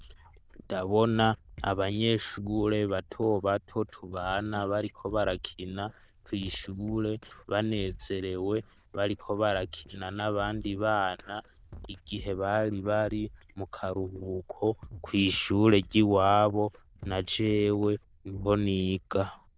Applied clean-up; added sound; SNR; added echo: neural diffusion model UNIVERSE++.